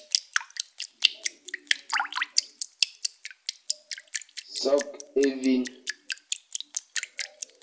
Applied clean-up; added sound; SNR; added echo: none; Drip; -1 dB; reverberation time 0.2 s.